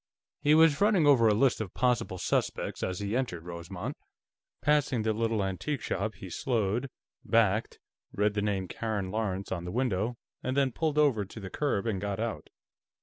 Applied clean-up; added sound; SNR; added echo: none; none; none; none.